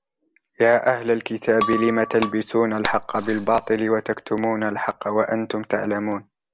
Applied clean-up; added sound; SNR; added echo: none; Shatter; 10 dB; none.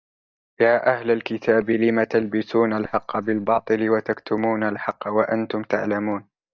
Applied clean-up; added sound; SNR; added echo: neural mask model DeepFilterNet 3.